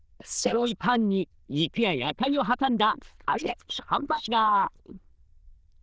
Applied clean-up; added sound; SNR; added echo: neural diffusion model UNIVERSE++.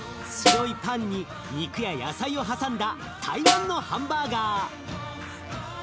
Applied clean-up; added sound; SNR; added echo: none; Snare drum; -3 dB; none.